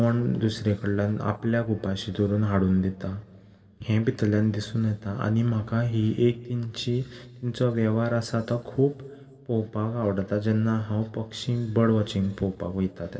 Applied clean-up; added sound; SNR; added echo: none; none; none; reverberation time 1.6 s.